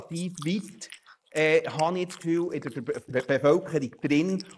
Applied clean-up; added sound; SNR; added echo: neural mask model Resemble Enhance denoiser.